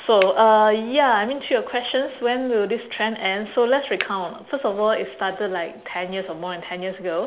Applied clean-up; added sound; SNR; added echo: none; Finger snapping; 10 dB; none.